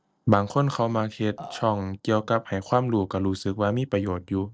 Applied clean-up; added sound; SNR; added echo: neural separator model SepFormer DNS4.